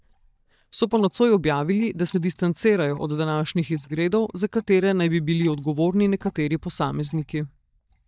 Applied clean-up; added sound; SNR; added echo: neural mask model DeepFilterNet 3.